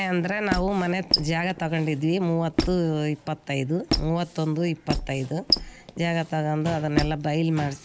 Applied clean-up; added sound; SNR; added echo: none; Squeak; 6 dB; none.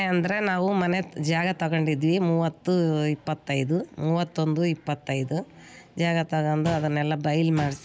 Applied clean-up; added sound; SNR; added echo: none; none; none; none.